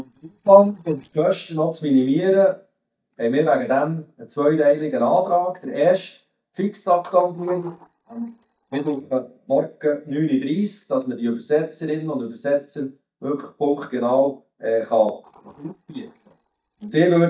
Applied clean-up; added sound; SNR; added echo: neural mask model DeepFilterNet 3.